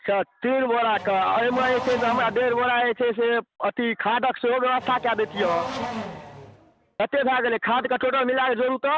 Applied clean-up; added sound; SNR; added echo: none; Race car, auto racing / Accelerating, revving, vroom; 11 dB; none.